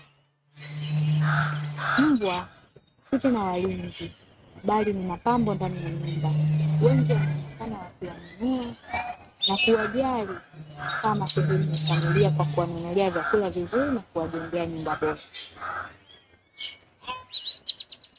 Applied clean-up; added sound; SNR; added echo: neural mask model RNNoise.